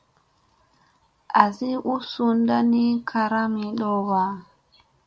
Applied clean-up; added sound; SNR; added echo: none; none; none; none.